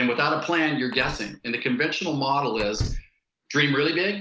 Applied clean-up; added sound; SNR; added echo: none; Door / Car; 11 dB; none.